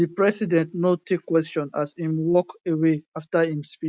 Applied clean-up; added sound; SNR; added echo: none; none; none; none.